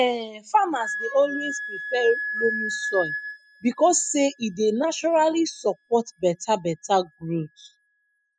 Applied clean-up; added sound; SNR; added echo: classical method spectral subtraction.